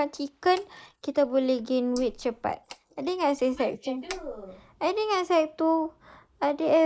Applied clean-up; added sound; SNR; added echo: neural mask model Resemble Enhance denoiser.